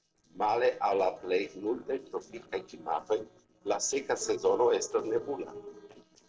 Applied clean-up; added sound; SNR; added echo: neural separator model SepFormer DNS4.